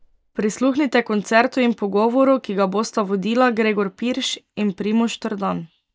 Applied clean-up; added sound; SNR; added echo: neural mask model DeepFilterNet 3.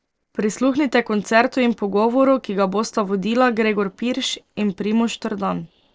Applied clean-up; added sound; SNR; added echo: neural separator model SepFormer DNS4.